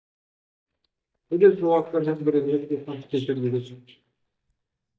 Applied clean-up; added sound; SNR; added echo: neural mask model DeepFilterNet 3.